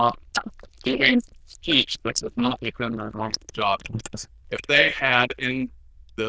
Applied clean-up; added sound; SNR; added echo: neural diffusion model UNIVERSE++.